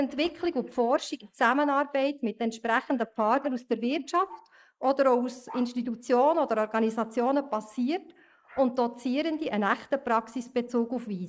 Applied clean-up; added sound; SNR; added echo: neural mask model Resemble Enhance denoiser.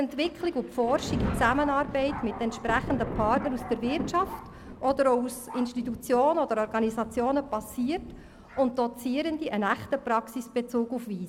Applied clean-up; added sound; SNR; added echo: none; Thunder; 10 dB; none.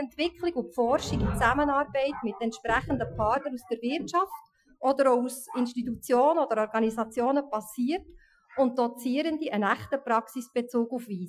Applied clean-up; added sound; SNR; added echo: classical method Wiener filter.